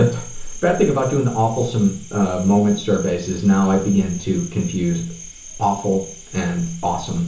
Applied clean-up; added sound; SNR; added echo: none; Cricket; 17 dB; reverberation time 0.8 s.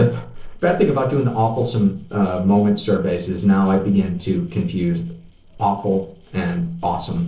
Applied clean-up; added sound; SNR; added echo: neural separator model SepFormer DNS4.